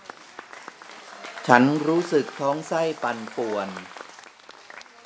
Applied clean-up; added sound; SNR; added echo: none; Applause / Crowd / Cheering; 15 dB; none.